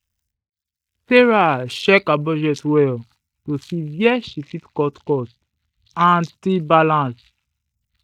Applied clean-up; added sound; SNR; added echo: neural mask model DeepFilterNet 3.